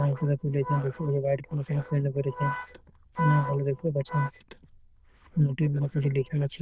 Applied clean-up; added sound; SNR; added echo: neural diffusion model UNIVERSE++.